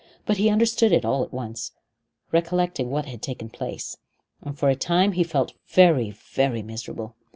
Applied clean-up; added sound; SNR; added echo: none; none; none; none.